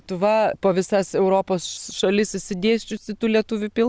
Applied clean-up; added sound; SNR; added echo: none; none; none; none.